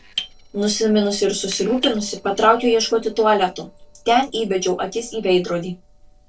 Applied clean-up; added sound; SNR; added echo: neural separator model SepFormer DNS4.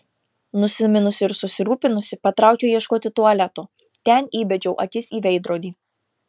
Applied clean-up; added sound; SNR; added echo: none; none; none; none.